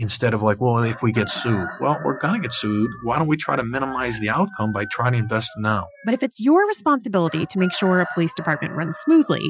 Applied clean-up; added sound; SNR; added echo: classical method Wiener filter.